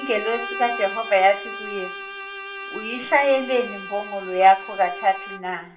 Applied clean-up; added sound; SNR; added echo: none; Bowed string instrument; 11 dB; reverberation time 0.4 s.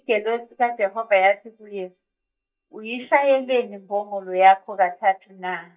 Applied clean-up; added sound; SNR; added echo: neural mask model DeepFilterNet 3.